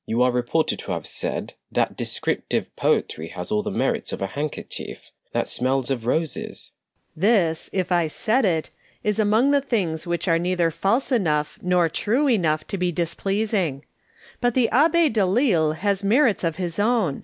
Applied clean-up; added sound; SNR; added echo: none; none; none; none.